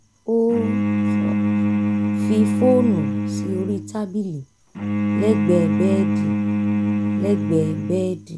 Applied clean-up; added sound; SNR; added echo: none; Bowed string instrument; -2 dB; none.